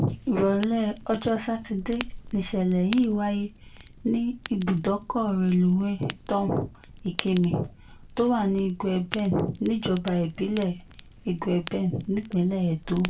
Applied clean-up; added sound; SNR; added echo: none; Fire; 15 dB; reverberation time 0.2 s.